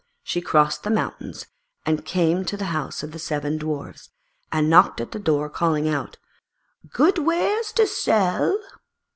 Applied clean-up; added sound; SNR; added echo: none; none; none; none.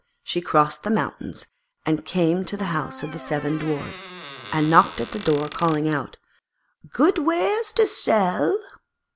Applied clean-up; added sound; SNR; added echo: none; Squeak + Trumpet; 15 dB; none.